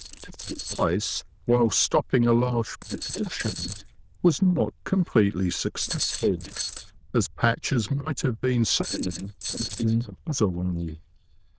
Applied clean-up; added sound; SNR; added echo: neural diffusion model UNIVERSE++.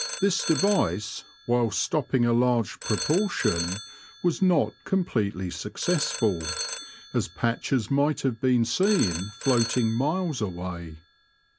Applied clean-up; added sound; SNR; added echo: none; Telephone; 8 dB; none.